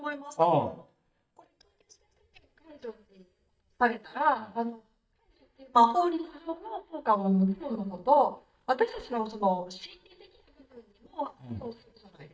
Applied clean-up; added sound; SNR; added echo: neural mask model DeepFilterNet 3.